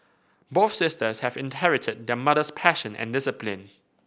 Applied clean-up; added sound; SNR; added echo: none; none; none; none.